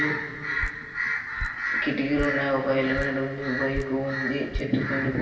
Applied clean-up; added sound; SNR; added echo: none; Drip; 12 dB; reverberation time 2.3 s.